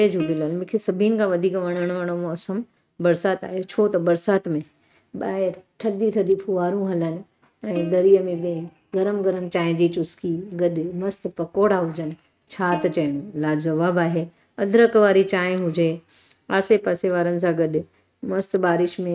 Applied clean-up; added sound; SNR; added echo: neural mask model RNNoise.